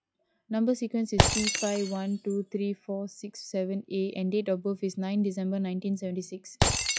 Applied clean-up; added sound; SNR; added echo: classical method log-MMSE.